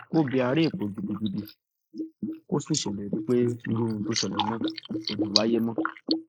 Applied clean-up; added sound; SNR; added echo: neural mask model Resemble Enhance denoiser.